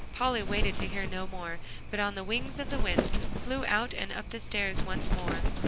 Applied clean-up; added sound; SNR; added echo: none; Wind; -3 dB; none.